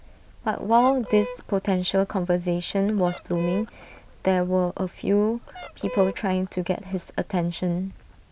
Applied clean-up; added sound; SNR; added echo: none; Fowl; 14 dB; none.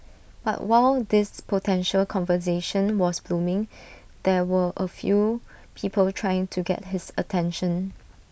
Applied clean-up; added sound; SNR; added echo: none; none; none; none.